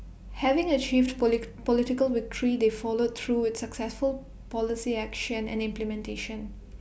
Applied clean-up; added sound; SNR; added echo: none; none; none; none.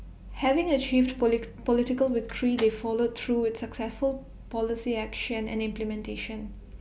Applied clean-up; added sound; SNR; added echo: none; Slam; 18 dB; none.